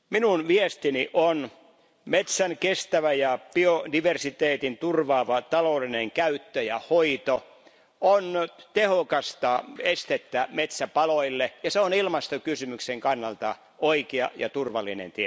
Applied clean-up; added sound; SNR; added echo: none; none; none; none.